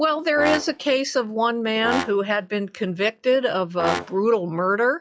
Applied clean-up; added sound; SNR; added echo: classical method log-MMSE.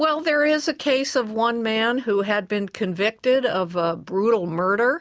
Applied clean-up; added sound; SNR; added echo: none; none; none; none.